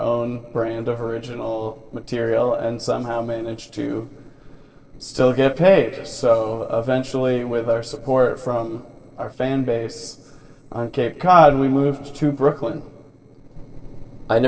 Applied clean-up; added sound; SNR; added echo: neural separator model SepFormer DNS4.